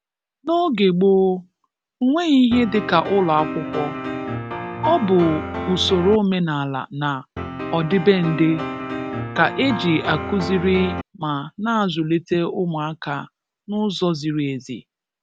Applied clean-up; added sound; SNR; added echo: none; Piano; 7 dB; none.